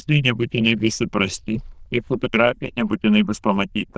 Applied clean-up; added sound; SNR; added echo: neural diffusion model UNIVERSE++.